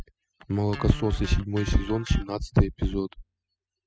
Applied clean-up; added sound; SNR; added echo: classical method spectral subtraction.